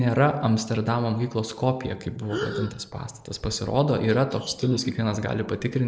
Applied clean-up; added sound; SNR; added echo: neural mask model Resemble Enhance denoiser.